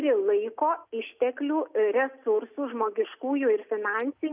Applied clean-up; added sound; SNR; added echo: none; none; none; none.